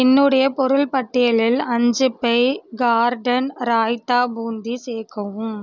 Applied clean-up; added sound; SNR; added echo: none; none; none; none.